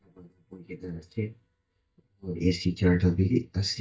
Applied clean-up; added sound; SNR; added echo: neural mask model DeepFilterNet 3.